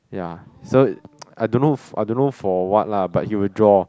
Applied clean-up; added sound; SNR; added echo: none; none; none; none.